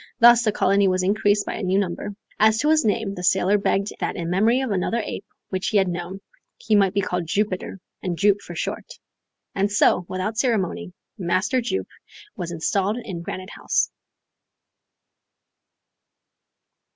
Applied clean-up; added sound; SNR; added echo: none; none; none; none.